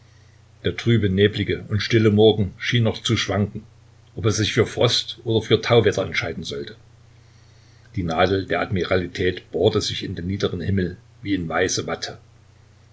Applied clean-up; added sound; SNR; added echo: none; none; none; none.